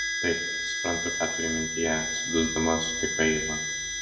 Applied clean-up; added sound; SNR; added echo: none; Harmonica; 1 dB; reverberation time 0.9 s.